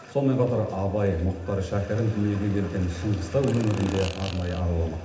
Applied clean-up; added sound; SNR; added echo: none; Fart; 13 dB; reverberation time 0.8 s.